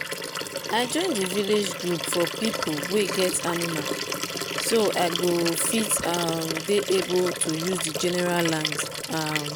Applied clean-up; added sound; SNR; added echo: none; Liquid; 4 dB; none.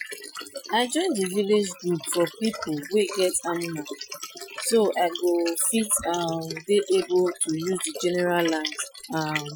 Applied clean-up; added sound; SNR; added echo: classical method Wiener filter.